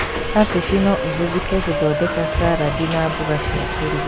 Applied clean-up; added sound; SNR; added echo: none; Subway, metro, underground; 3 dB; none.